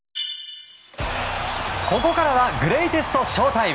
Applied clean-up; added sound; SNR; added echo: none; none; none; none.